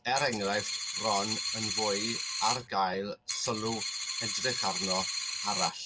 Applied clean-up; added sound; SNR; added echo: none; Coin (dropping); 1 dB; none.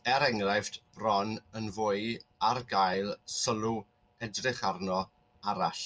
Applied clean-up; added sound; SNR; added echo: none; none; none; none.